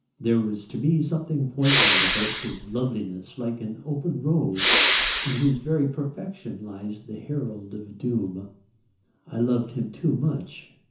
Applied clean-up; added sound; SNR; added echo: none; Respiratory sounds; -4 dB; reverberation time 0.9 s.